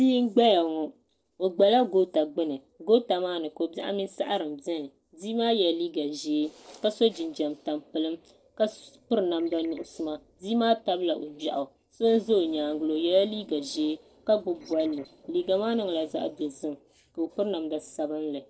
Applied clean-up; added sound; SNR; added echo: neural separator model SepFormer DNS4.